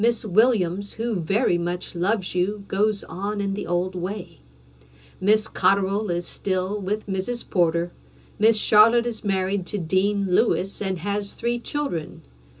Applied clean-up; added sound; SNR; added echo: none; none; none; reverberation time 0.2 s.